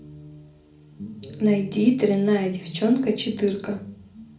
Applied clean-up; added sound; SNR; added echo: none; Guitar; 15 dB; reverberation time 0.4 s.